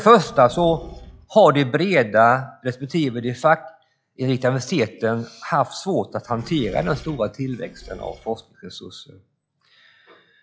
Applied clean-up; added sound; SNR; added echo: classical method log-MMSE.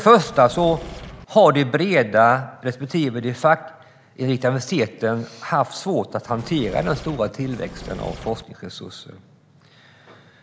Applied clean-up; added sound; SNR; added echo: none; Engine / Mechanisms; 15 dB; none.